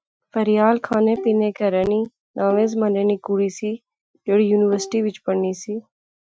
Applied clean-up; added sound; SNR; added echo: classical method Wiener filter.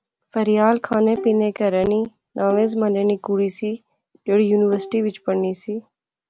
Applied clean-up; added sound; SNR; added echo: none; Bowed string instrument; 16 dB; none.